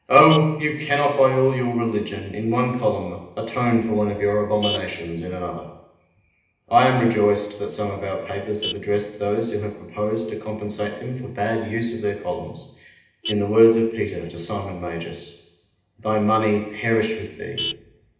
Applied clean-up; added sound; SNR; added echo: none; Vehicle horn, car horn, honking; 18 dB; reverberation time 0.8 s.